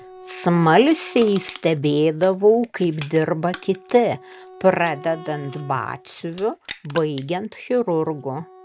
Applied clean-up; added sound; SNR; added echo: none; Wind instrument, woodwind instrument + Crushing; 19 dB; none.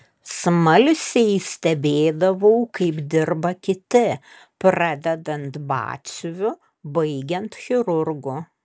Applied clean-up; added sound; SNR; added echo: none; none; none; none.